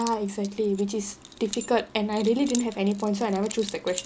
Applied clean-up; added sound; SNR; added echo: none; Keys jangling; 15 dB; none.